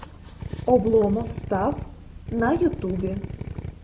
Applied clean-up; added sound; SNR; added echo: none; Drill; 8 dB; none.